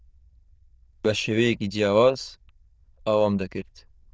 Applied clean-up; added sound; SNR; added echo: neural diffusion model UNIVERSE++.